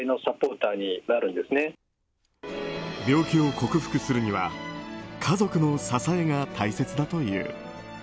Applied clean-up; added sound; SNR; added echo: none; none; none; none.